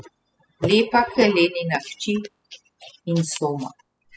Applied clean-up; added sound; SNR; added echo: classical method spectral subtraction.